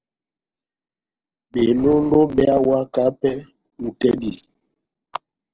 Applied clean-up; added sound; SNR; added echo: neural separator model SepFormer DNS4.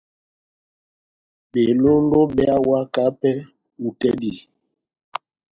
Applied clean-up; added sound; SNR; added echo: neural mask model DeepFilterNet 3.